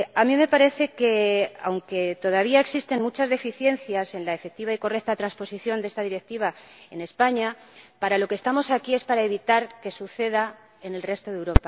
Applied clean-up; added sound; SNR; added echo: none; none; none; none.